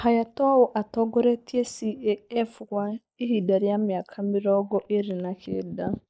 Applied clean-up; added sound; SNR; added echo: neural mask model Resemble Enhance denoiser.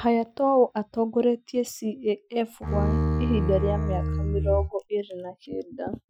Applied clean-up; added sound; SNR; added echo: classical method Wiener filter.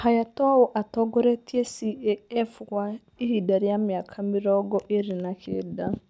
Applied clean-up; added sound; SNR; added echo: none; none; none; none.